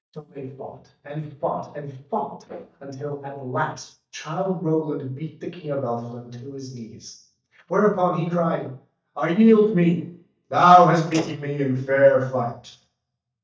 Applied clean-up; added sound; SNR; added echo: neural mask model DeepFilterNet 3.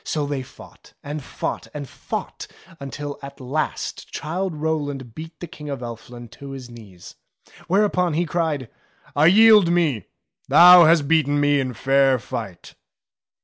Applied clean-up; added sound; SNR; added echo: none; none; none; none.